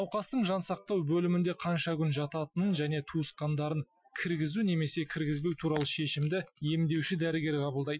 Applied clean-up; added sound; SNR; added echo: classical method Wiener filter.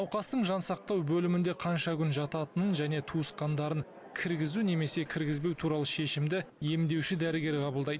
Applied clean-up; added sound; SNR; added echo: none; none; none; none.